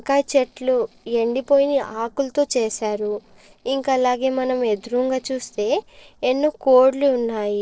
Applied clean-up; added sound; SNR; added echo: neural separator model SepFormer DNS4.